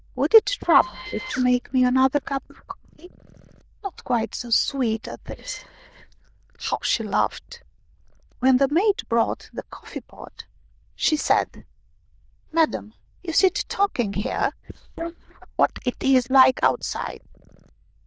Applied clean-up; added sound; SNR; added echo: neural diffusion model UNIVERSE++.